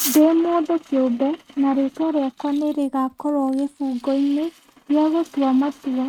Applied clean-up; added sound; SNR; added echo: neural mask model RNNoise.